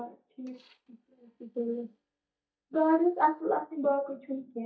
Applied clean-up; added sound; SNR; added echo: neural mask model DeepFilterNet 3.